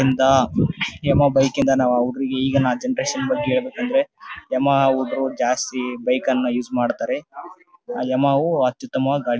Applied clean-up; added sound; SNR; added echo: none; none; none; none.